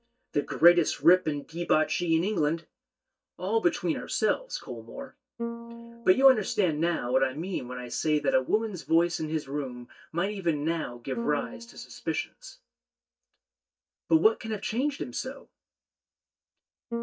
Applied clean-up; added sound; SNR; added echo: neural mask model DeepFilterNet 3.